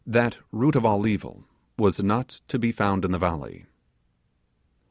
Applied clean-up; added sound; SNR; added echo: none; none; none; none.